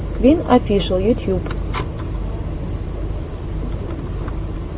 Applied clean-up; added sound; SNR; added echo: none; none; none; none.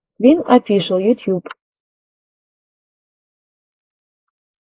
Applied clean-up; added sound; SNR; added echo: neural mask model Resemble Enhance denoiser.